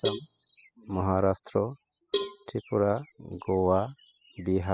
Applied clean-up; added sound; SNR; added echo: classical method spectral subtraction.